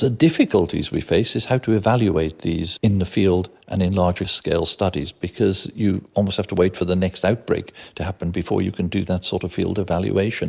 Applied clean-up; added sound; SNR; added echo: none; none; none; none.